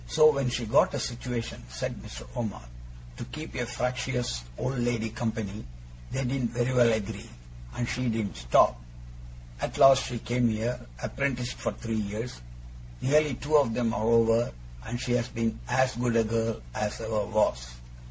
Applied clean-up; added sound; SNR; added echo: none; Walk, footsteps; 19 dB; none.